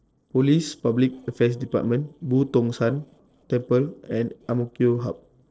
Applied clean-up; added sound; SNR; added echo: neural separator model SepFormer DNS4.